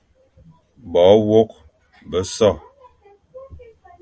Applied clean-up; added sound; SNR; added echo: none; none; none; none.